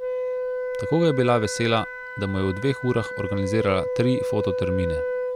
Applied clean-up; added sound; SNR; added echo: none; Wind instrument, woodwind instrument; 3 dB; none.